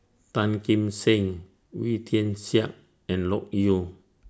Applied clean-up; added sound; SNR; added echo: none; none; none; none.